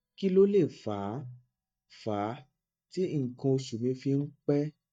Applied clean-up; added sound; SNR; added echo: neural mask model DeepFilterNet 3.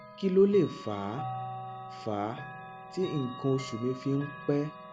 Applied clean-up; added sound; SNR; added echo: none; Chime / Clock; 11 dB; none.